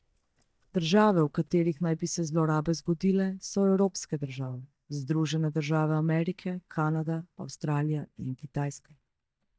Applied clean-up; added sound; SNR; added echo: neural mask model DeepFilterNet 3.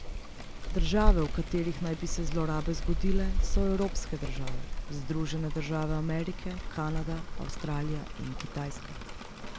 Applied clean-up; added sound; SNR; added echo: none; Rain; -3 dB; none.